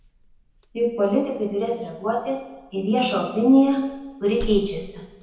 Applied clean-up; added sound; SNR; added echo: none; Slam; 17 dB; reverberation time 0.9 s.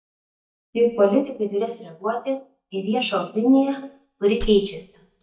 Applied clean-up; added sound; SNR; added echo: neural mask model DeepFilterNet 3.